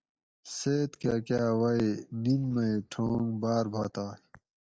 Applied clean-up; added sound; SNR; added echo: neural mask model DeepFilterNet 3.